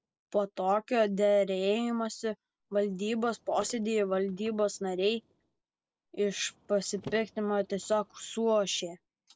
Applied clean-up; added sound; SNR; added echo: neural separator model SepFormer DNS4.